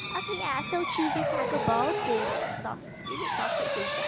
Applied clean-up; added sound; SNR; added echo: none; Drill; -3 dB; none.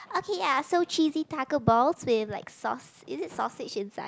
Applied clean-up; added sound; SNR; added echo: none; none; none; none.